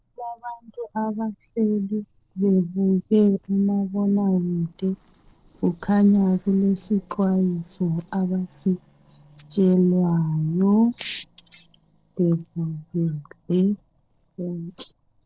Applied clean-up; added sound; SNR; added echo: neural separator model SepFormer DNS4.